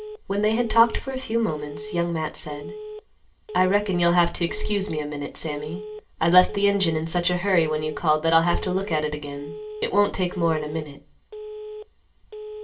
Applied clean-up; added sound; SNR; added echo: none; Telephone; 13 dB; reverberation time 0.2 s.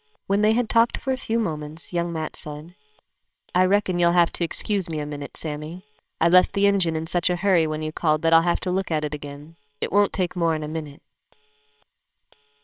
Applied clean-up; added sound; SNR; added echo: neural separator model SepFormer WHAMR!.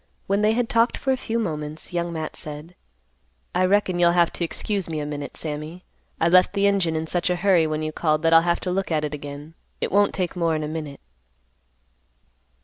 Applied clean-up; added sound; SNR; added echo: none; none; none; none.